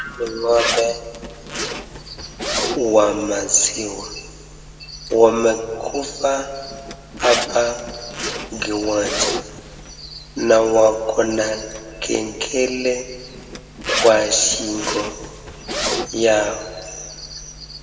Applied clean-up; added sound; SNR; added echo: none; Zipper (clothing); 9 dB; reverberation time 1.5 s.